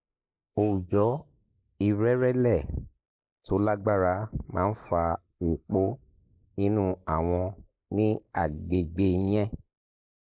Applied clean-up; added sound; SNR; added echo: neural mask model Resemble Enhance denoiser.